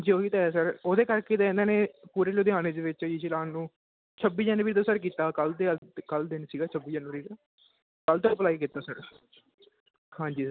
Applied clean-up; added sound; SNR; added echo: none; none; none; none.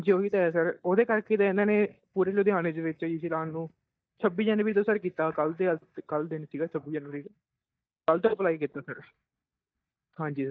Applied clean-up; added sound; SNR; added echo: neural mask model DeepFilterNet 3.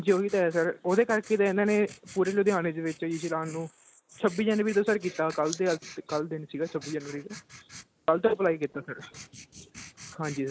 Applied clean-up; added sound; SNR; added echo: neural mask model Resemble Enhance denoiser.